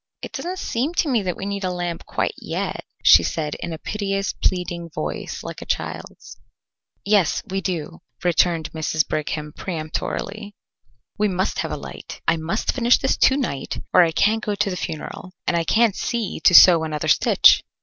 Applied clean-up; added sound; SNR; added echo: none; none; none; none.